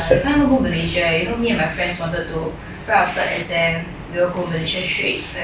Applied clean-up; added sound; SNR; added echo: none; Boom; 17 dB; none.